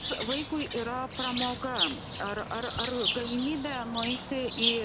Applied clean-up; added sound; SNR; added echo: none; Bird; 1 dB; none.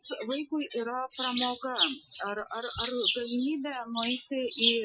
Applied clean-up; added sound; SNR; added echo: classical method Wiener filter.